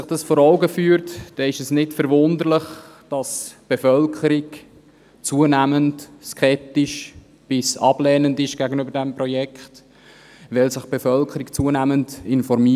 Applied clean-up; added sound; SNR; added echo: none; none; none; none.